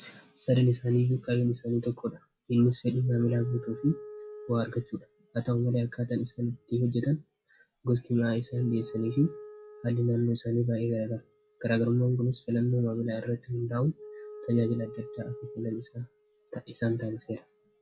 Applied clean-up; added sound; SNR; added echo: classical method log-MMSE.